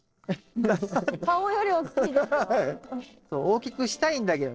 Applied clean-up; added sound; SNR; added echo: neural separator model SepFormer DNS4.